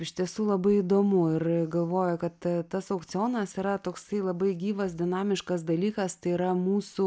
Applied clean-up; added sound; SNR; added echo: none; none; none; none.